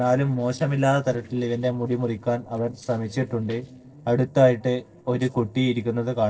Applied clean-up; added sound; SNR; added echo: neural separator model SepFormer DNS4.